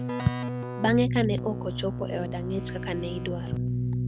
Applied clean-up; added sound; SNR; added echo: none; Keyboard (musical); 0 dB; none.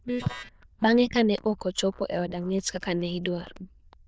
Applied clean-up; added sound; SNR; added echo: neural diffusion model UNIVERSE++.